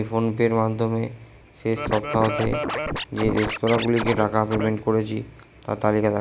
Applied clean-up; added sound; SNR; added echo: none; Scratching (performance technique); 5 dB; none.